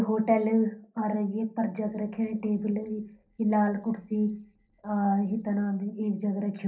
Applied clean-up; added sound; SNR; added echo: neural separator model SepFormer DNS4.